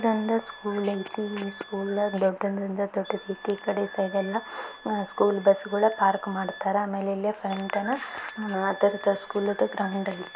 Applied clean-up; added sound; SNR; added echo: none; Wind instrument, woodwind instrument; 19 dB; none.